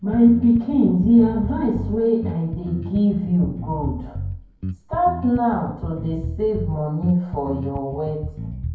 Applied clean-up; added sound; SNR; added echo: none; Bass guitar; 9 dB; reverberation time 0.9 s.